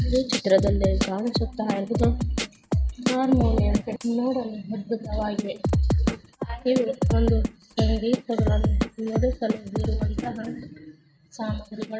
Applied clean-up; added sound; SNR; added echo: neural mask model RNNoise.